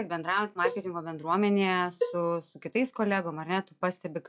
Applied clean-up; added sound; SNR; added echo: classical method log-MMSE.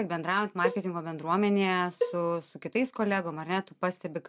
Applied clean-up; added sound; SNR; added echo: none; Cowbell; 7 dB; none.